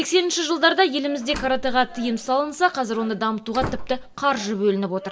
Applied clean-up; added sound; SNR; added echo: none; Slam; 11 dB; reverberation time 0.3 s.